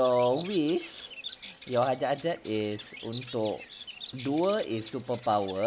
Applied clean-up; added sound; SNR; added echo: none; Bird vocalization, bird call, bird song; 10 dB; none.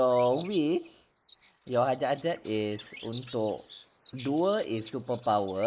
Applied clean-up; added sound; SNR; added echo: neural mask model Resemble Enhance denoiser.